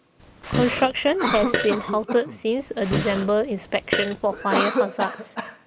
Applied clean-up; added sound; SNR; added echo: none; Cough + Fart; 3 dB; none.